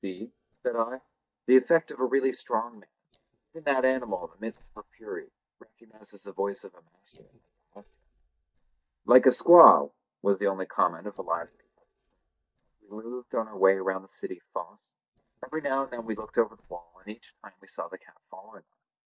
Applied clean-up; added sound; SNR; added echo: neural mask model DeepFilterNet 3.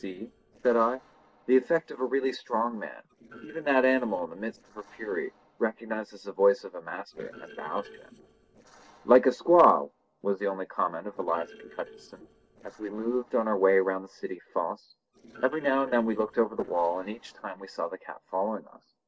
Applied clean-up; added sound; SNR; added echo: neural separator model SepFormer DNS4.